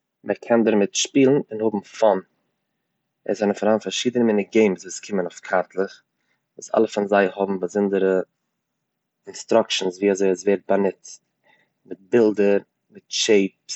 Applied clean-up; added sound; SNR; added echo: none; none; none; none.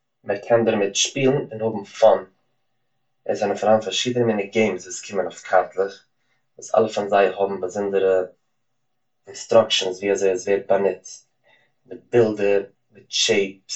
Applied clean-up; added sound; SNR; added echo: none; none; none; reverberation time 0.2 s.